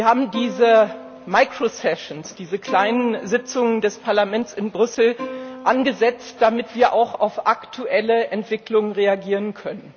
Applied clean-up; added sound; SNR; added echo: none; Plucked string instrument; 17 dB; none.